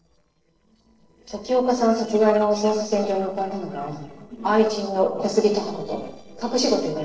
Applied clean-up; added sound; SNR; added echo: neural separator model SepFormer DNS4.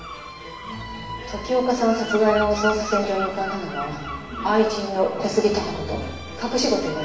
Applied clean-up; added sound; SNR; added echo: none; Bird vocalization, bird call, bird song; 12 dB; reverberation time 0.9 s.